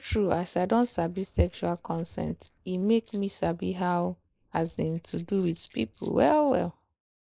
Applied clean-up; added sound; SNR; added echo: neural mask model Resemble Enhance denoiser.